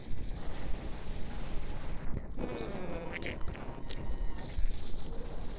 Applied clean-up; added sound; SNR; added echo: neural separator model SepFormer DNS4.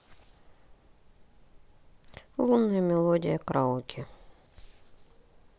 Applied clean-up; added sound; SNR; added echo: none; none; none; none.